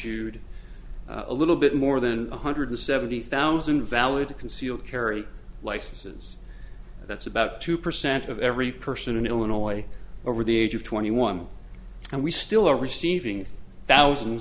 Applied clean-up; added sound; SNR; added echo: none; none; none; none.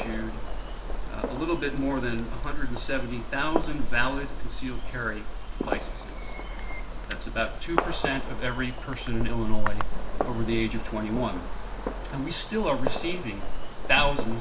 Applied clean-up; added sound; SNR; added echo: none; Fireworks; 11 dB; reverberation time 0.2 s.